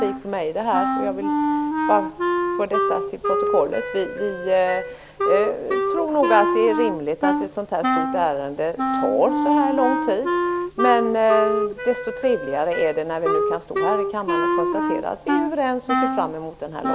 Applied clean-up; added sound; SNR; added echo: none; Wind instrument, woodwind instrument; 1 dB; none.